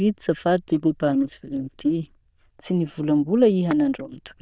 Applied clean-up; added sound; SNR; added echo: neural diffusion model UNIVERSE++.